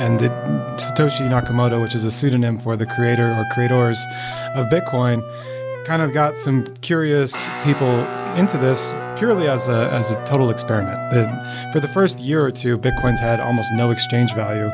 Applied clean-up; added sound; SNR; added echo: none; Guitar + Wind instrument, woodwind instrument; 8 dB; none.